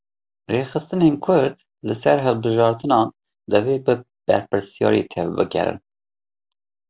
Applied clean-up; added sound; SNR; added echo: none; none; none; none.